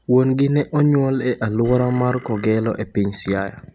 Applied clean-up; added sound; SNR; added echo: none; Burping, eructation; 20 dB; none.